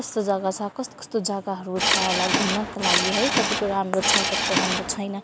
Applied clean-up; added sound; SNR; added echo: none; Subway, metro, underground / Engine; -3 dB; none.